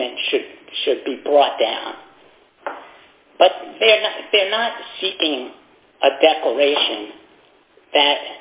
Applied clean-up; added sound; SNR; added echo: none; none; none; none.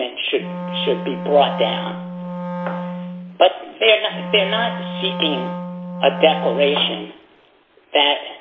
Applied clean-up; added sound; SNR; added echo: none; Wind instrument, woodwind instrument; 7 dB; none.